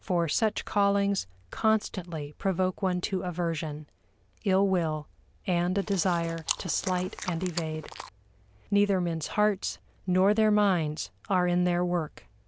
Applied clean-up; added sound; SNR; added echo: none; Chewing, mastication; 11 dB; none.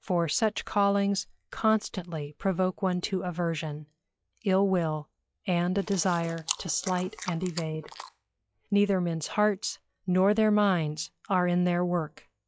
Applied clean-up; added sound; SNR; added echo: classical method log-MMSE.